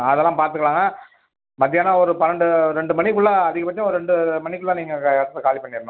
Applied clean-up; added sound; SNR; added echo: none; none; none; none.